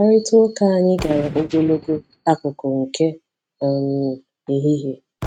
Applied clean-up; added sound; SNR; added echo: neural mask model RNNoise.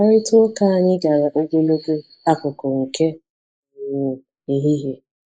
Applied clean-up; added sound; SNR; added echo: neural mask model Resemble Enhance denoiser.